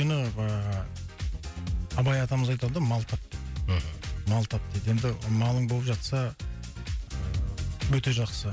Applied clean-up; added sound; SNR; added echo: none; none; none; none.